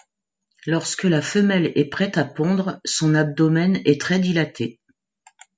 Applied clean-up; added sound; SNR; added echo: none; none; none; none.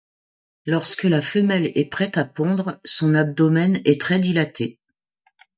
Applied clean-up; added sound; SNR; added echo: neural mask model DeepFilterNet 3.